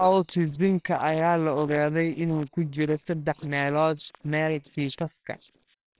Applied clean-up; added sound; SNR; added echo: neural separator model SepFormer WHAMR!.